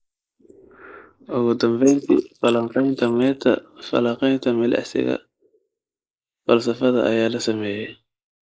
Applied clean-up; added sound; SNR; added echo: neural mask model Resemble Enhance denoiser.